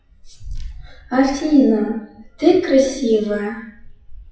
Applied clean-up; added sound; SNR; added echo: classical method WPE with log-MMSE.